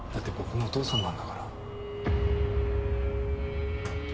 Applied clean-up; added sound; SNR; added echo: none; Slam; 8 dB; none.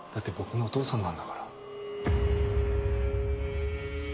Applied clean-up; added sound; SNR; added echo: none; none; none; none.